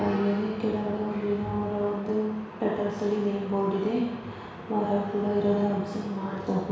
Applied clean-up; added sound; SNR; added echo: none; none; none; reverberation time 1.1 s.